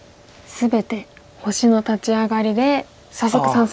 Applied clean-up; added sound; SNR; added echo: none; none; none; none.